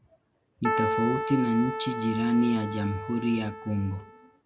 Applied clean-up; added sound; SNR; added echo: none; Keyboard (musical); 4 dB; none.